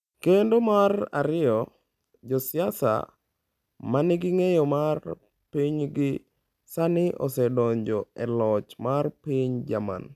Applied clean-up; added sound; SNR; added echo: none; none; none; none.